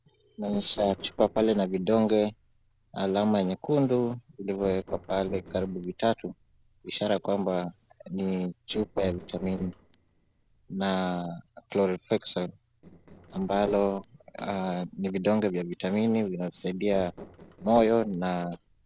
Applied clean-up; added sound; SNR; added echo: neural separator model SepFormer DNS4.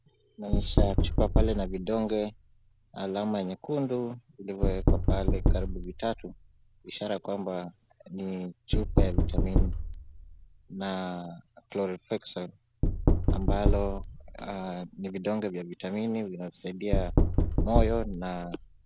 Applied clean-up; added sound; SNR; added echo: none; Knock; -3 dB; none.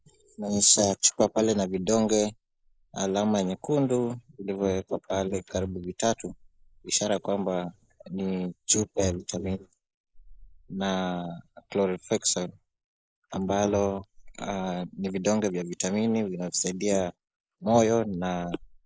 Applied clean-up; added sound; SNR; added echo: neural mask model Resemble Enhance denoiser.